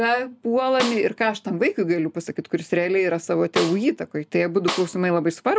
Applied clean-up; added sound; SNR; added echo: none; Snare drum; 10 dB; none.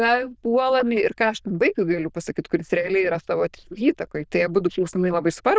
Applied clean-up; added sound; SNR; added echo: neural diffusion model UNIVERSE++.